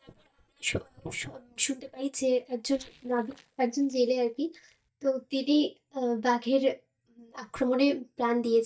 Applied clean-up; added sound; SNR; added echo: neural mask model DeepFilterNet 3.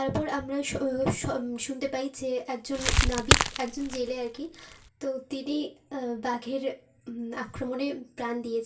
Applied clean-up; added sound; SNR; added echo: none; Crackle; -4 dB; reverberation time 0.2 s.